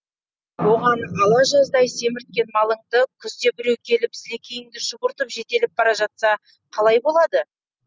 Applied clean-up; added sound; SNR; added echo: none; none; none; none.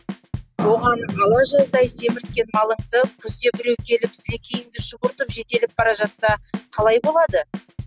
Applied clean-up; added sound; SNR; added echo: none; Bass drum / Snare drum / Drum kit; 11 dB; none.